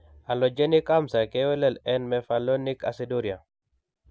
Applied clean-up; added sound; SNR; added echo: none; none; none; none.